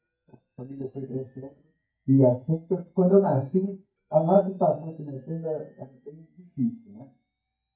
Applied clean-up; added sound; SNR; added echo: neural mask model DeepFilterNet 3.